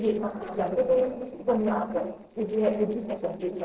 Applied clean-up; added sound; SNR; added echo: neural separator model SepFormer DNS4.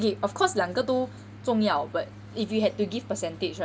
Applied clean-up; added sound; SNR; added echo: none; none; none; none.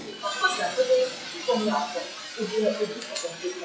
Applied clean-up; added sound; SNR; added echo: classical method WPE with log-MMSE.